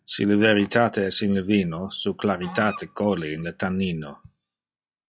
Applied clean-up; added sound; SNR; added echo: classical method log-MMSE.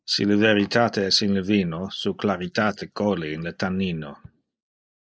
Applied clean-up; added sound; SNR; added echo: neural mask model Resemble Enhance denoiser.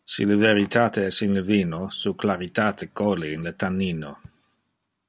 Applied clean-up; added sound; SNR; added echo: none; none; none; none.